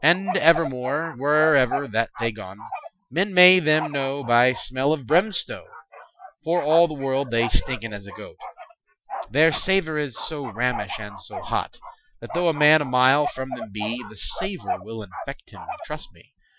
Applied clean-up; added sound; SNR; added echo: classical method Wiener filter.